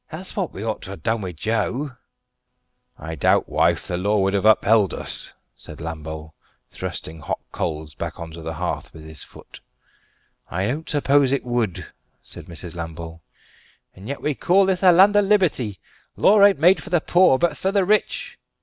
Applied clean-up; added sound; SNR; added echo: none; none; none; none.